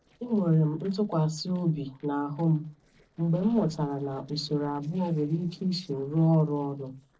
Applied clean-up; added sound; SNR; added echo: neural separator model SepFormer DNS4.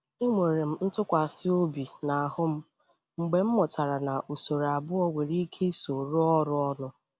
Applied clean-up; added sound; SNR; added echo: none; none; none; none.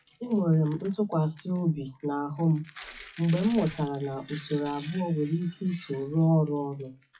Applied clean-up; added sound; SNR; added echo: classical method WPE with log-MMSE.